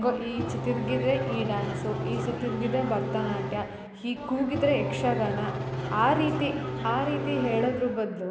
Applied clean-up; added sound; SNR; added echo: none; Race car, auto racing / Engine starting; 4 dB; none.